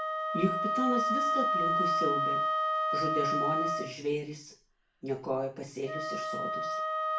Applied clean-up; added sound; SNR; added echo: none; Wind instrument, woodwind instrument; -4 dB; reverberation time 0.3 s.